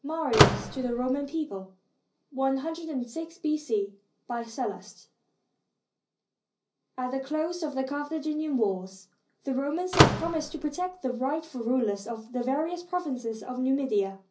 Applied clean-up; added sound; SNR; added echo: none; Slam / Microwave oven; -5 dB; reverberation time 0.5 s.